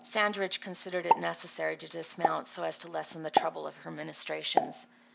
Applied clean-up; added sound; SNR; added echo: none; Explosion; 2 dB; none.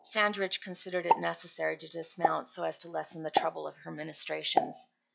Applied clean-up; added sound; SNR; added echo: classical method log-MMSE.